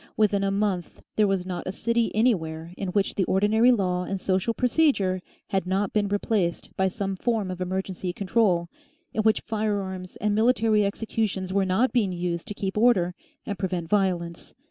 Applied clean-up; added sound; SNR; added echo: none; none; none; none.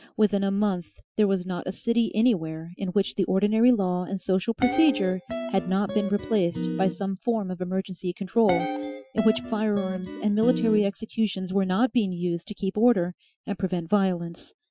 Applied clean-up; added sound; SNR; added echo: classical method Wiener filter.